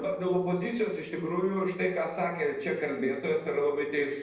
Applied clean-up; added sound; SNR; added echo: neural separator model SepFormer DNS4.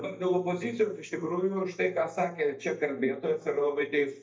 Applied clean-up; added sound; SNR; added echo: neural mask model DeepFilterNet 3.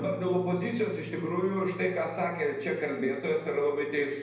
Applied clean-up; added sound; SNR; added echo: none; Acoustic guitar; 17 dB; reverberation time 0.9 s.